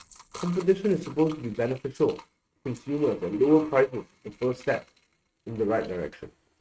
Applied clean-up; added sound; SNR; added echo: neural mask model RNNoise.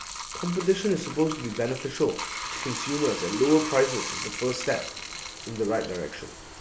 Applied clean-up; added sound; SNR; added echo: none; Bathtub (filling or washing); 8 dB; none.